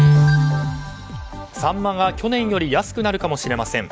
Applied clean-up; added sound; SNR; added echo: none; Guitar; -1 dB; none.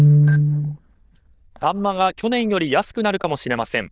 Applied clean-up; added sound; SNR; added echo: neural diffusion model UNIVERSE++.